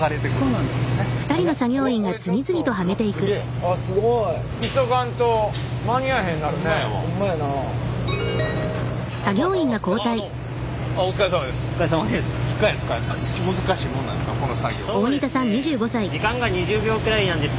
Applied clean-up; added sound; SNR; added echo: none; none; none; none.